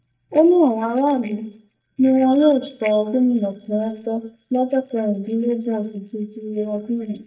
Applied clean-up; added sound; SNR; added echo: neural mask model DeepFilterNet 3.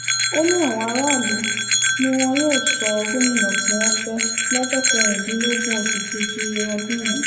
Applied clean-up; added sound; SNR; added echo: none; Bell; -2 dB; reverberation time 0.8 s.